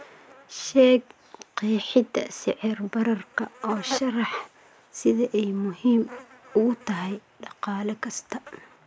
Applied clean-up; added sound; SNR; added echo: none; none; none; none.